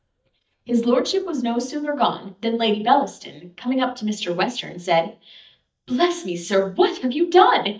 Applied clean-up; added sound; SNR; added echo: neural mask model DeepFilterNet 3.